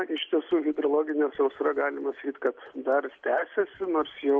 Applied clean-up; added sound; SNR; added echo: none; none; none; none.